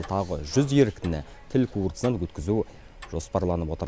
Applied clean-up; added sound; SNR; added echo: none; Tick-tock; 19 dB; none.